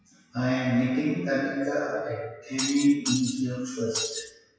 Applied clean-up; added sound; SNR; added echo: classical method WPE with log-MMSE.